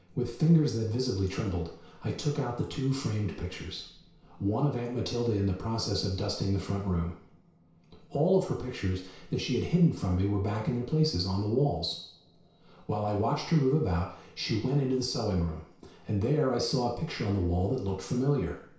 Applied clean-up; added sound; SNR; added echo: none; none; none; reverberation time 0.6 s.